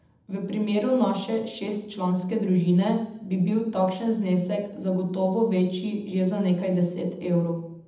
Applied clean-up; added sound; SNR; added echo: none; none; none; reverberation time 0.8 s.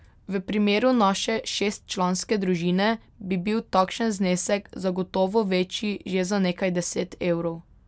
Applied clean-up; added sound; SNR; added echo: none; none; none; none.